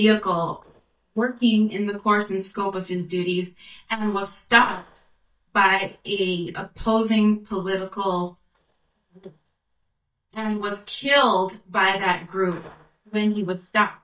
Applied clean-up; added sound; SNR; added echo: neural mask model DeepFilterNet 3.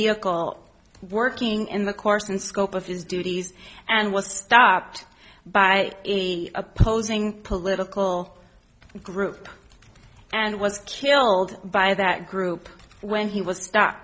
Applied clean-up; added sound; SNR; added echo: none; none; none; none.